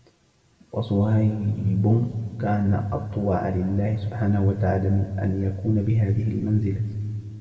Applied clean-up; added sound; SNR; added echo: none; none; none; reverberation time 1.9 s.